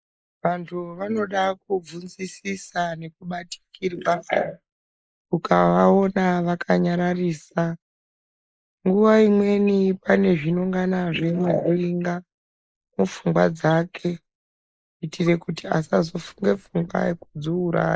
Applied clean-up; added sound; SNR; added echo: neural mask model Resemble Enhance denoiser.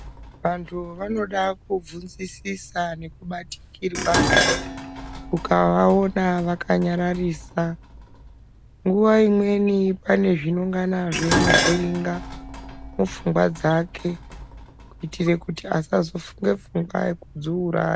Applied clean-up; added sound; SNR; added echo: none; Dishes, pots, and pans; 6 dB; none.